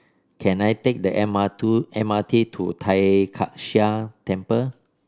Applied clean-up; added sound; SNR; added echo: none; none; none; none.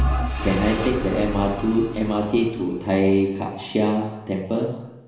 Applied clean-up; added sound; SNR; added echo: none; Engine / Vehicle; 6 dB; reverberation time 1.1 s.